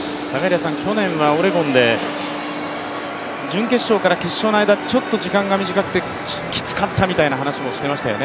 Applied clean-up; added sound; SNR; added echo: none; none; none; none.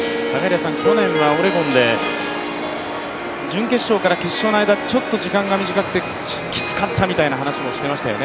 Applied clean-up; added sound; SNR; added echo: none; Harp; 6 dB; none.